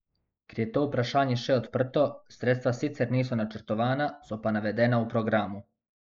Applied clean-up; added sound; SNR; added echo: neural mask model Resemble Enhance denoiser.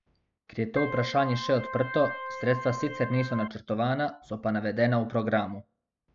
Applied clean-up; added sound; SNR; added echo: none; Organ; 8 dB; none.